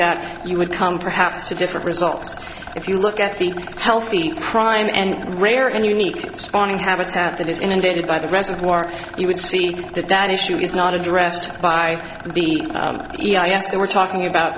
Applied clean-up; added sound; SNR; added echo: none; Rattle; 16 dB; none.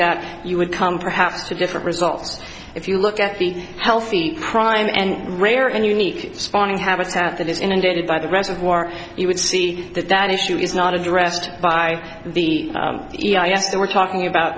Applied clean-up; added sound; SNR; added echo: none; none; none; none.